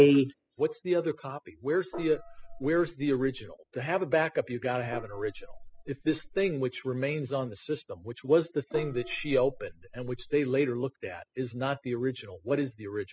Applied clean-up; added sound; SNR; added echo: classical method spectral subtraction.